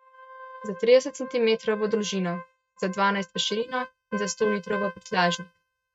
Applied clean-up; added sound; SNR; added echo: neural mask model RNNoise.